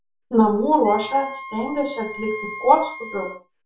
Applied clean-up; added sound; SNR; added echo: none; Wind instrument, woodwind instrument; 14 dB; reverberation time 0.3 s.